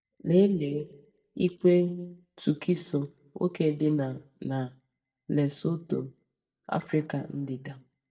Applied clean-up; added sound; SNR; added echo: neural mask model DeepFilterNet 3.